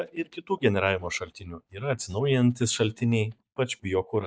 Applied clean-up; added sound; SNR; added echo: neural mask model DeepFilterNet 3.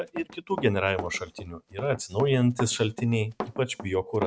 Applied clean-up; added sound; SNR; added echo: neural mask model RNNoise.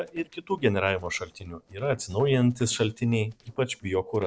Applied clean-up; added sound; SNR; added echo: neural separator model SepFormer DNS4.